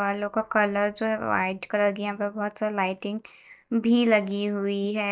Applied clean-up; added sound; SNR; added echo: neural mask model DeepFilterNet 3.